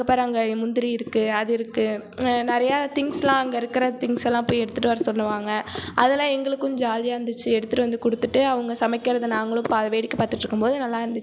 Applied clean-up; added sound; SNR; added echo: none; none; none; none.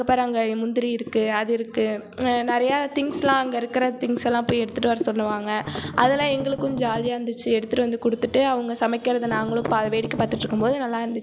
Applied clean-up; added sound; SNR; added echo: none; Strum; 11 dB; none.